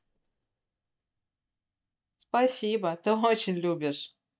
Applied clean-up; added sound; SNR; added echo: neural mask model DeepFilterNet 3.